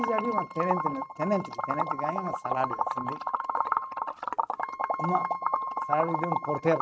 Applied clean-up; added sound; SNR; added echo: neural mask model RNNoise.